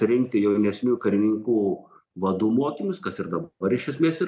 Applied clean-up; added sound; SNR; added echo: none; none; none; none.